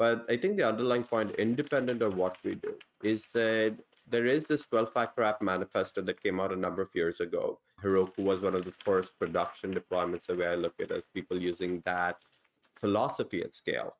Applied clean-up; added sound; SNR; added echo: neural mask model RNNoise.